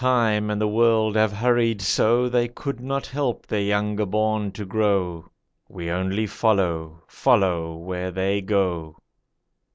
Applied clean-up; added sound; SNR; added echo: none; none; none; none.